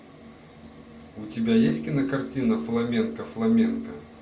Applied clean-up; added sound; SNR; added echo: none; none; none; none.